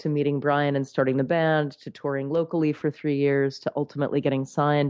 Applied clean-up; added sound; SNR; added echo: none; none; none; none.